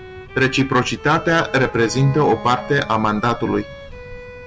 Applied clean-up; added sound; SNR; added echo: none; Bowed string instrument + Wind instrument, woodwind instrument; 16 dB; none.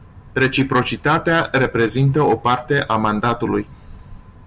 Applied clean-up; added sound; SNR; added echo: none; none; none; none.